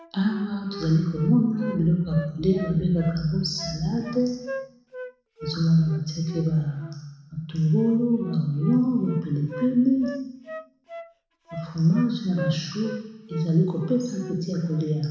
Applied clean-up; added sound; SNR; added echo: none; Wind instrument, woodwind instrument; 16 dB; reverberation time 1.0 s.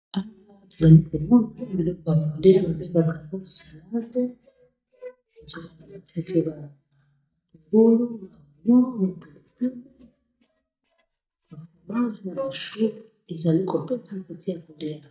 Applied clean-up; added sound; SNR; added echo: neural mask model DeepFilterNet 3.